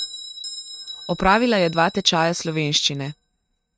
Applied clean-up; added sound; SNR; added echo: neural mask model RNNoise.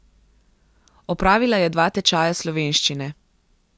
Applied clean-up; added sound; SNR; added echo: none; none; none; none.